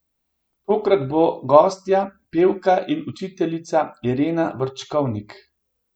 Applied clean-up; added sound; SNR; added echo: none; none; none; none.